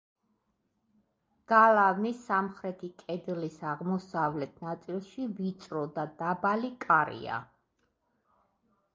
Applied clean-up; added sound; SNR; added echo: none; none; none; none.